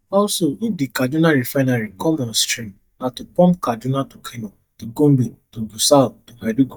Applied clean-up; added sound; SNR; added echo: neural mask model DeepFilterNet 3.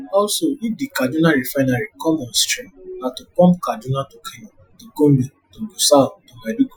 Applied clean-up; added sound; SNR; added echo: classical method Wiener filter.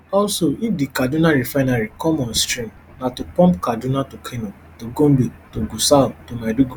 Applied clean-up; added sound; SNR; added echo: none; none; none; none.